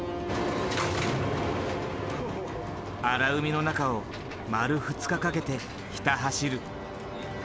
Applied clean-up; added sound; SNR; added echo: none; none; none; none.